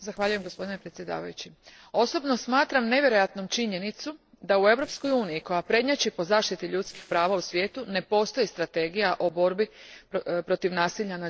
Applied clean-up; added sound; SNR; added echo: neural separator model SepFormer DNS4.